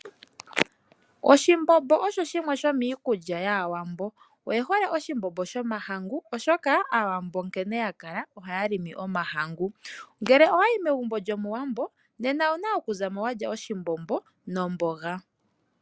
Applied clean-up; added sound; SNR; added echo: none; none; none; none.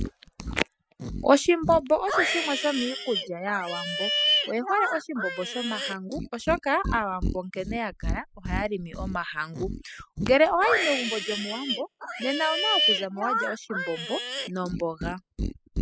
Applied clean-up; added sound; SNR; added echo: classical method spectral subtraction.